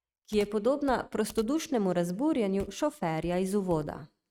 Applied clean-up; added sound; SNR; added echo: neural mask model RNNoise.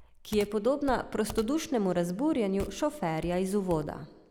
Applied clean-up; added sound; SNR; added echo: none; Computer keyboard; 16 dB; none.